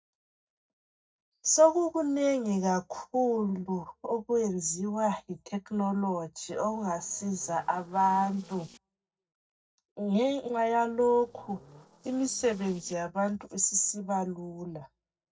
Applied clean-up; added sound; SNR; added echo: neural separator model SepFormer DNS4.